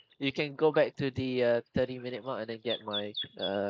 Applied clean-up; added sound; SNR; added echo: neural mask model Resemble Enhance denoiser.